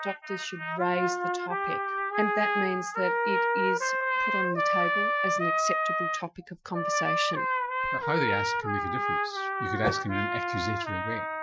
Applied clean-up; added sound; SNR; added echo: classical method Wiener filter.